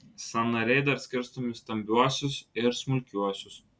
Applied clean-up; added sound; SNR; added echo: none; none; none; none.